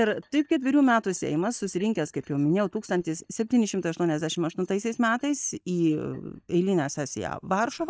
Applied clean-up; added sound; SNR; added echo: neural mask model DeepFilterNet 3.